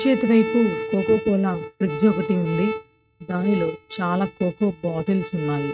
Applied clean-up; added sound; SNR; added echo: neural mask model RNNoise.